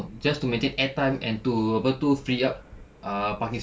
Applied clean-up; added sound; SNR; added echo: none; none; none; none.